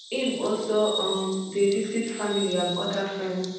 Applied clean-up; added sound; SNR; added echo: none; Bird vocalization, bird call, bird song; 9 dB; reverberation time 1.1 s.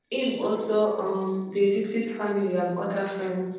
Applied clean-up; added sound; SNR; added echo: neural separator model SepFormer DNS4.